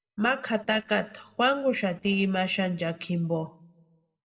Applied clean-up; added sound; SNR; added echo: neural separator model SepFormer DNS4.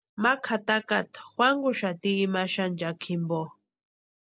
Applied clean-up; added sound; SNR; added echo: none; none; none; none.